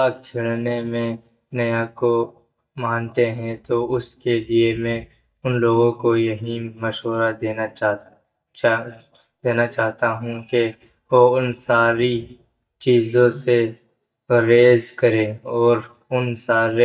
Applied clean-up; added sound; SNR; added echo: neural mask model DeepFilterNet 3.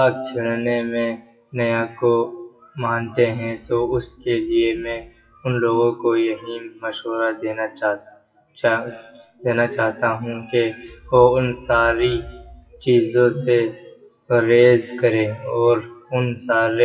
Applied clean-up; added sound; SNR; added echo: classical method WPE with log-MMSE.